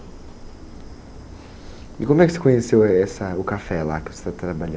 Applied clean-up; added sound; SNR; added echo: none; Fire; 18 dB; none.